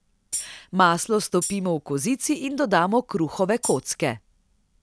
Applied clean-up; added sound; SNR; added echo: none; Tambourine; 10 dB; none.